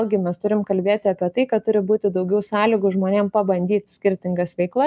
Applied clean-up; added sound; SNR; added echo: none; none; none; none.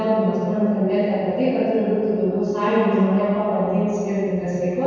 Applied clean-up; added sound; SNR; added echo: none; none; none; reverberation time 2.1 s.